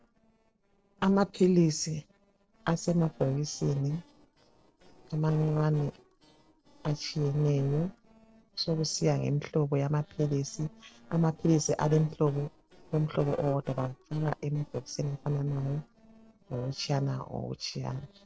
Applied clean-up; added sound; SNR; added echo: neural separator model SepFormer DNS4.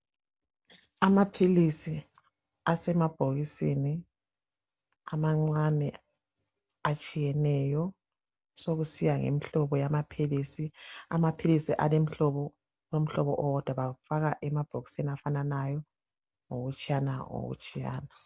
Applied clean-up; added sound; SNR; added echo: none; none; none; none.